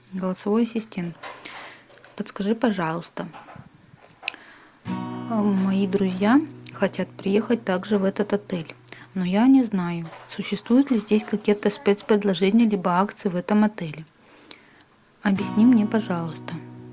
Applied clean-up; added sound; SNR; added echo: none; Acoustic guitar; 17 dB; none.